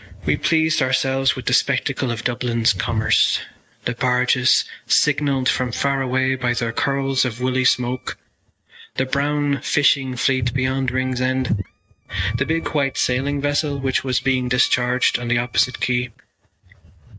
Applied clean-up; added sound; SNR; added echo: neural mask model RNNoise.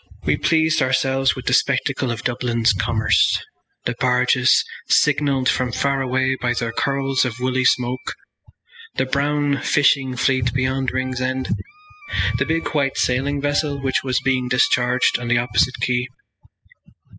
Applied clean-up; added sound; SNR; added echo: classical method spectral subtraction.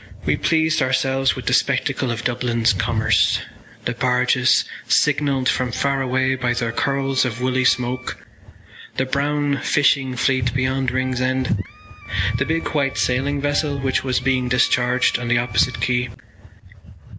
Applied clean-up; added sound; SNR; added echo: none; Wind instrument, woodwind instrument; 18 dB; none.